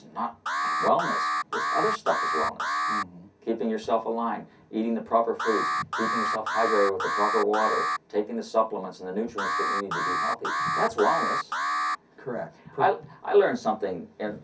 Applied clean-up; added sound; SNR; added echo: none; Alarm; 0 dB; reverberation time 0.3 s.